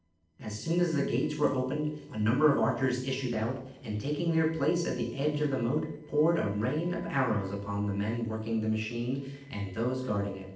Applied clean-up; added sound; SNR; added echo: neural separator model SepFormer DNS4.